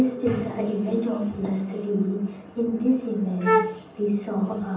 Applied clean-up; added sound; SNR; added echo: none; Wind instrument, woodwind instrument; -2 dB; reverberation time 0.6 s.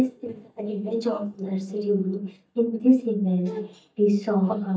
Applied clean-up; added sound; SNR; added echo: neural mask model DeepFilterNet 3.